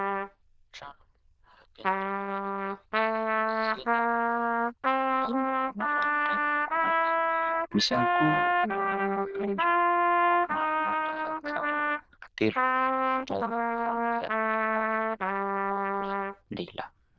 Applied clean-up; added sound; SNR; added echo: neural diffusion model UNIVERSE++.